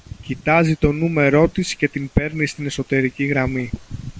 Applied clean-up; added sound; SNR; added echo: none; none; none; none.